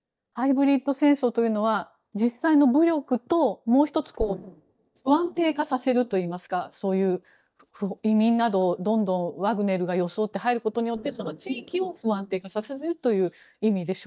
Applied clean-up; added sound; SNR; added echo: neural mask model DeepFilterNet 3.